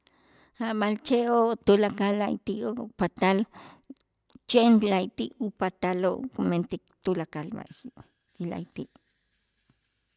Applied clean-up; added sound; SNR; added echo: none; none; none; none.